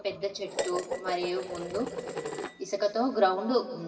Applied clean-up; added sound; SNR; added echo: none; Dishes, pots, and pans; 7 dB; reverberation time 2.1 s.